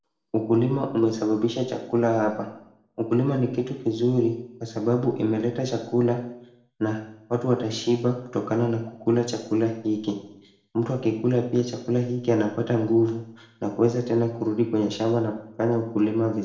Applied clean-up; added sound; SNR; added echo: none; none; none; reverberation time 0.6 s.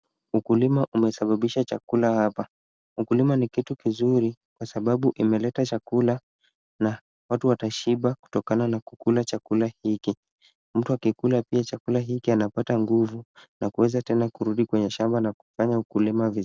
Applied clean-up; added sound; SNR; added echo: none; none; none; none.